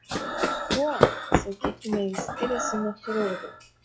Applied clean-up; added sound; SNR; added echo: classical method log-MMSE.